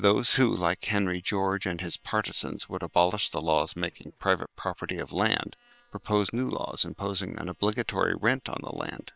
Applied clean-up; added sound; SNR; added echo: neural separator model SepFormer WHAM!.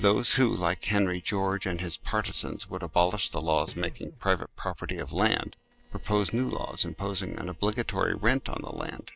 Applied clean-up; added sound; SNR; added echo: neural separator model SepFormer DNS4.